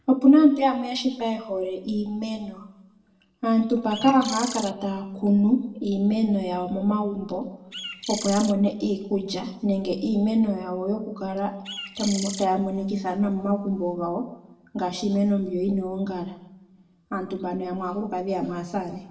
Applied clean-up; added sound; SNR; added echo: none; Bird; 10 dB; reverberation time 0.7 s.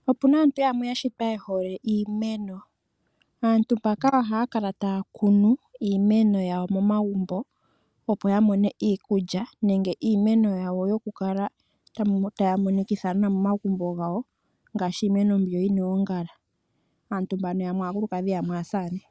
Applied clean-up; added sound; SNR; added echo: none; none; none; none.